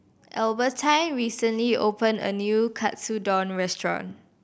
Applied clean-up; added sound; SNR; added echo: none; none; none; none.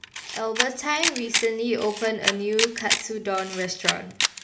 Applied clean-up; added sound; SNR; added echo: none; Camera; 1 dB; reverberation time 0.5 s.